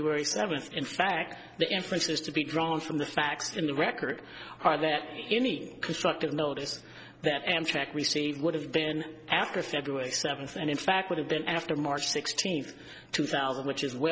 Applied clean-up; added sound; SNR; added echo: none; none; none; none.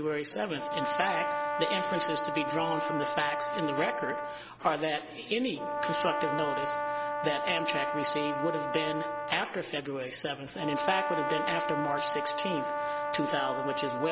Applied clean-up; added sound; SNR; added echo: none; Brass instrument; 0 dB; none.